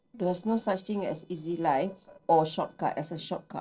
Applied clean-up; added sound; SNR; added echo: neural separator model SepFormer DNS4.